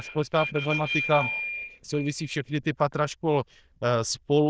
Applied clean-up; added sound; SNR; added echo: neural diffusion model UNIVERSE++.